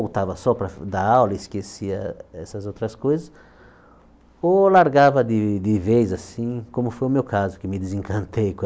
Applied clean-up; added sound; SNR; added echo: none; none; none; none.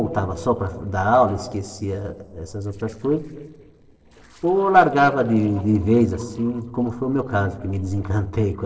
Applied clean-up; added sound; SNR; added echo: neural separator model SepFormer DNS4.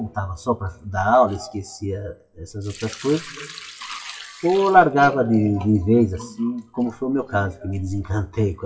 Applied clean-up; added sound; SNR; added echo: classical method WPE with log-MMSE.